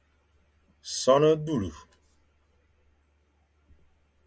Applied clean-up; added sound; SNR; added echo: none; none; none; none.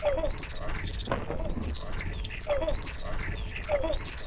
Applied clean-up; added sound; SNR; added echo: neural separator model SepFormer DNS4.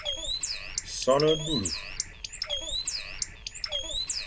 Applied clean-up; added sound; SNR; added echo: none; Bird; 1 dB; none.